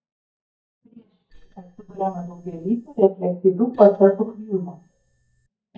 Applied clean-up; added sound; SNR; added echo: neural mask model DeepFilterNet 3.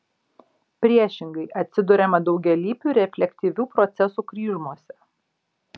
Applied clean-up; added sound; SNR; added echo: none; none; none; none.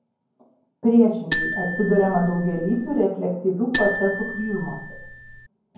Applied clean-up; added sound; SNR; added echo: none; Marimba, xylophone; 5 dB; reverberation time 0.9 s.